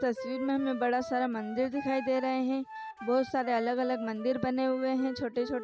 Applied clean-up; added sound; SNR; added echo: none; Wind instrument, woodwind instrument; 12 dB; none.